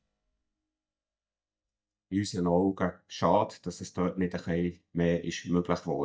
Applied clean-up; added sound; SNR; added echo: neural mask model DeepFilterNet 3.